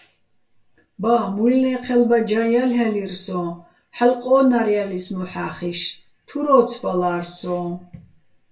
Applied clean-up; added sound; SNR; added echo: none; none; none; reverberation time 0.2 s.